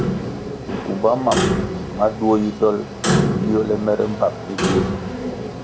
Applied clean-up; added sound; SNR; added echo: none; Clock; 1 dB; none.